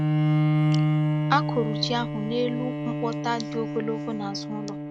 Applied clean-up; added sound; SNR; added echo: none; Bowed string instrument; -4 dB; none.